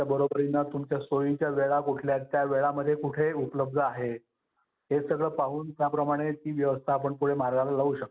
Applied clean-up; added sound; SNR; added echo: none; none; none; none.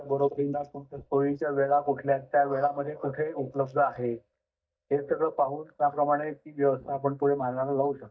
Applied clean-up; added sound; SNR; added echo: neural mask model DeepFilterNet 3.